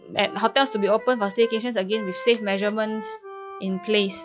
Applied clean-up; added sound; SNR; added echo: classical method log-MMSE.